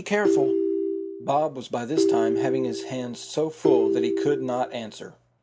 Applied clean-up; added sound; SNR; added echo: none; Ringtone; -3 dB; none.